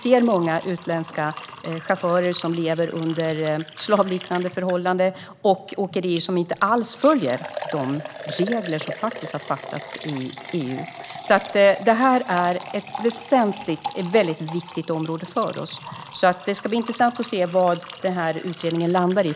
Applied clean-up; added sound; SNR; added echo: none; Liquid; 15 dB; none.